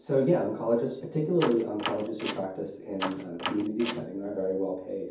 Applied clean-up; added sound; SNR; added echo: none; Door; 8 dB; reverberation time 0.6 s.